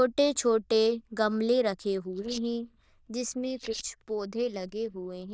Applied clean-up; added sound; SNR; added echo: neural diffusion model UNIVERSE++.